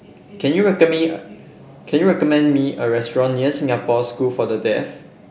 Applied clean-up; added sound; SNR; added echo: none; none; none; none.